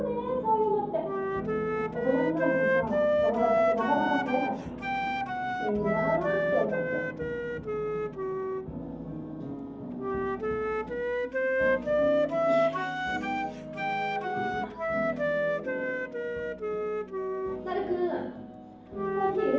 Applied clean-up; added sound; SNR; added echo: none; Wind instrument, woodwind instrument; -2 dB; reverberation time 0.9 s.